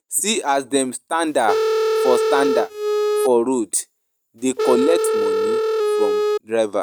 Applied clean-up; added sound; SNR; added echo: neural mask model RNNoise.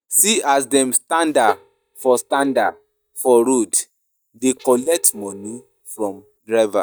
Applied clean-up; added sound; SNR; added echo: neural mask model DeepFilterNet 3.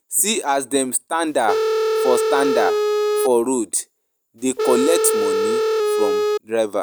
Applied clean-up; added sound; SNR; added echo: none; Telephone; -3 dB; none.